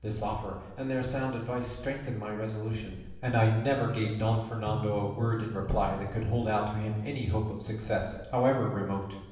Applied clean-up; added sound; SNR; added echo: none; Bowed string instrument; 13 dB; reverberation time 0.9 s.